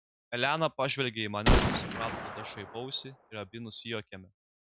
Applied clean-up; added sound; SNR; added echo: none; Gunshot, gunfire; -4 dB; none.